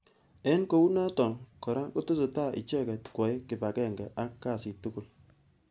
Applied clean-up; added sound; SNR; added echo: none; none; none; none.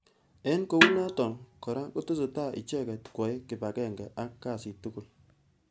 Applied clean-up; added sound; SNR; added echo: none; Snare drum; -2 dB; none.